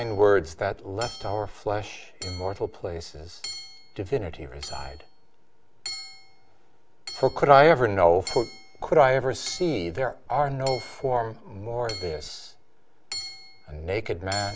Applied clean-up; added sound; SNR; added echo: none; Hammer / Chink, clink; 17 dB; none.